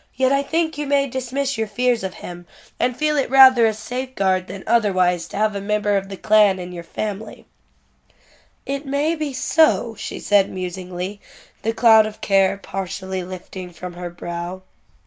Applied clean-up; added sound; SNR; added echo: none; none; none; none.